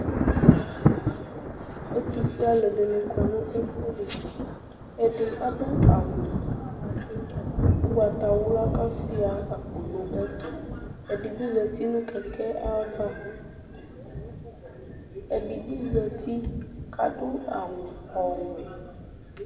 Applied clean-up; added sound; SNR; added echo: none; Thunder; -1 dB; reverberation time 1.4 s.